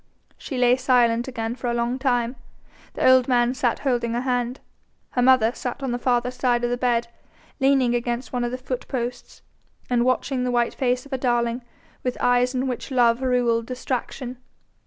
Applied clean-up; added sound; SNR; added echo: none; none; none; none.